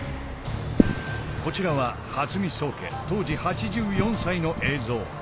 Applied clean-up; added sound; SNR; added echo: none; Wind; 3 dB; none.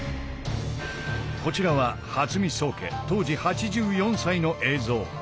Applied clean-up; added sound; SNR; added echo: none; none; none; none.